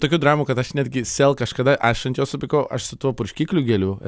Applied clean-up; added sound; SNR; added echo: none; none; none; none.